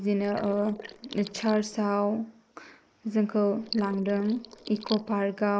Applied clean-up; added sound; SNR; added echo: neural mask model Resemble Enhance denoiser.